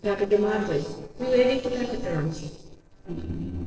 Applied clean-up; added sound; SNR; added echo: neural separator model SepFormer DNS4.